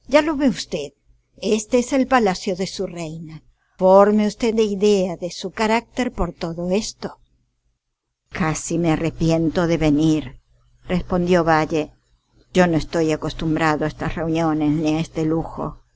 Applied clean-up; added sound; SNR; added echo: none; none; none; none.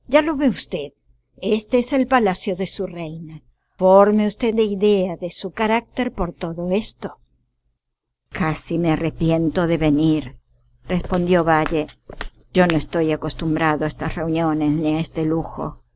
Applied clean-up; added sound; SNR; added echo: neural separator model SepFormer DNS4.